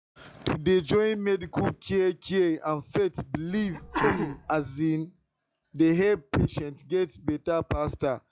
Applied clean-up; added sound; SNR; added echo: classical method log-MMSE.